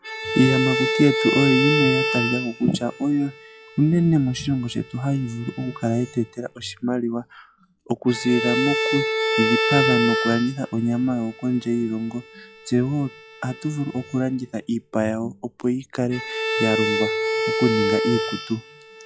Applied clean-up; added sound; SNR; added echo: classical method log-MMSE.